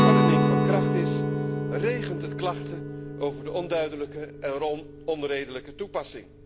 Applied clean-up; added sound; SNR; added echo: none; Guitar; -5 dB; none.